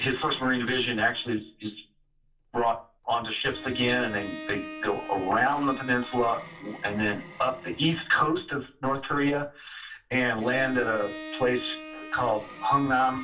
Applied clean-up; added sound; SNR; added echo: none; Bowed string instrument; 15 dB; reverberation time 0.2 s.